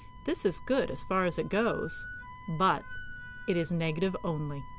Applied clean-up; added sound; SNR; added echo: none; Wind instrument, woodwind instrument; 16 dB; none.